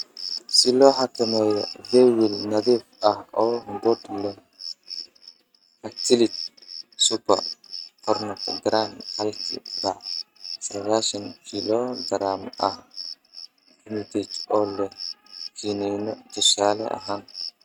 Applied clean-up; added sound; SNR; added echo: neural mask model RNNoise.